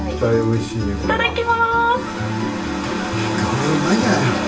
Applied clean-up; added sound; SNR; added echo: none; none; none; reverberation time 0.2 s.